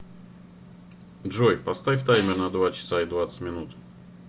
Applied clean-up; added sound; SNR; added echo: none; Snare drum; 14 dB; none.